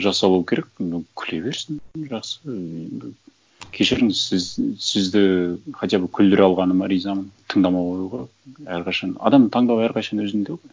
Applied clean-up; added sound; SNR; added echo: none; none; none; none.